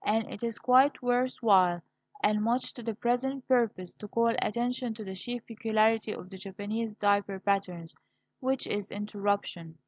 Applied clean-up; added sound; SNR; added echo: none; none; none; none.